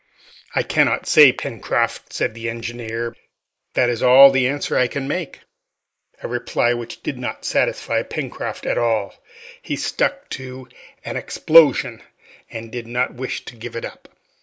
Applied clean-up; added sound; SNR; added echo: neural mask model Resemble Enhance denoiser.